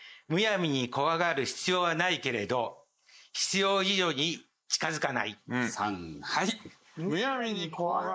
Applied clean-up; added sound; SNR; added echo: neural mask model Resemble Enhance denoiser.